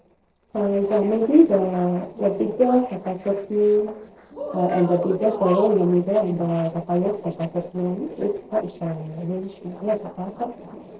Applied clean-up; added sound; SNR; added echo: neural separator model SepFormer DNS4.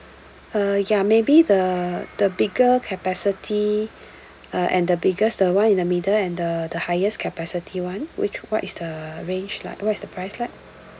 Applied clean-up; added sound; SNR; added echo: none; none; none; none.